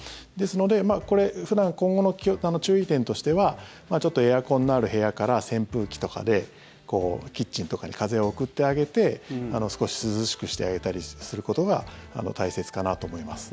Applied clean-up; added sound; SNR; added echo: none; none; none; none.